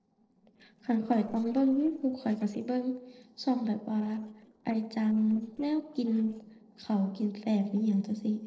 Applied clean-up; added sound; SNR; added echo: neural separator model SepFormer DNS4.